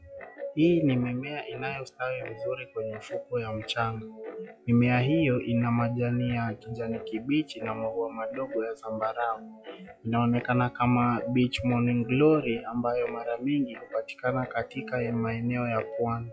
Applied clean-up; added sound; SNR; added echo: classical method log-MMSE.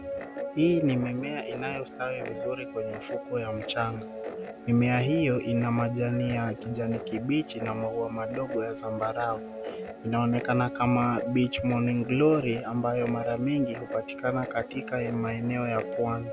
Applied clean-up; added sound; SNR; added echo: none; Guitar; 8 dB; none.